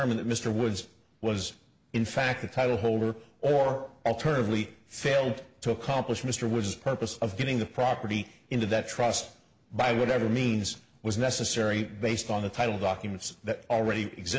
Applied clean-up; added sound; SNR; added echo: none; none; none; none.